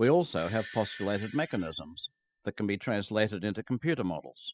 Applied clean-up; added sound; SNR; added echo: classical method spectral subtraction.